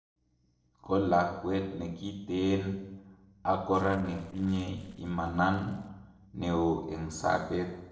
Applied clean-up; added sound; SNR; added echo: neural separator model SepFormer DNS4.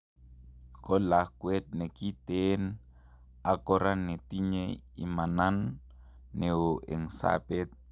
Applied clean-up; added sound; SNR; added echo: none; none; none; none.